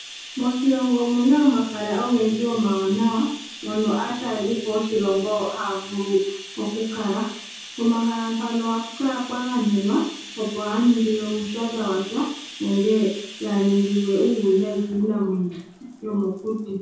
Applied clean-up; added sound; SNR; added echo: none; Bathtub (filling or washing); 16 dB; reverberation time 0.6 s.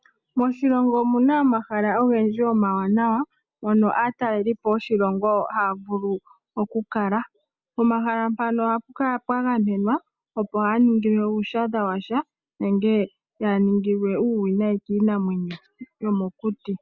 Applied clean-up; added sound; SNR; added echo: none; none; none; none.